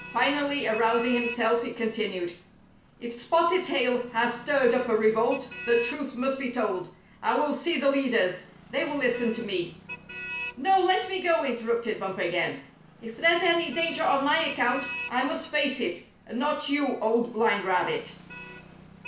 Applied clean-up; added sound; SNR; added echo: none; Motor vehicle (road); 16 dB; reverberation time 0.3 s.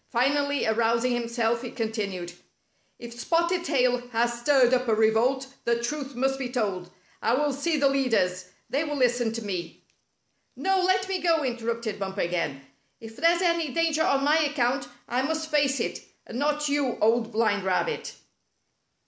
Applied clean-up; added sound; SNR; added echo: none; none; none; none.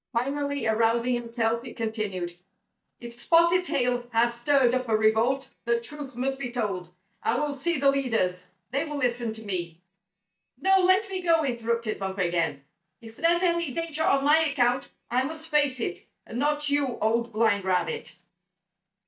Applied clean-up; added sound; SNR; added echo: neural mask model DeepFilterNet 3.